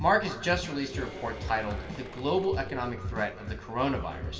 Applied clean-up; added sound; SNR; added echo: none; Applause / Cheering; 17 dB; reverberation time 2.5 s.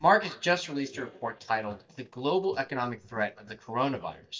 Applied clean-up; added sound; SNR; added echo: neural mask model DeepFilterNet 3.